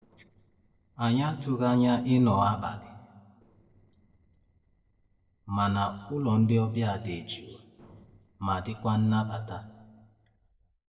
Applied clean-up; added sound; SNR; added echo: neural separator model SepFormer DNS4.